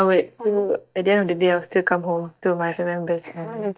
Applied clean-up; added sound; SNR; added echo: neural mask model DeepFilterNet 3.